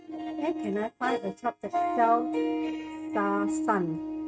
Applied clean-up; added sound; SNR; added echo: neural mask model RNNoise.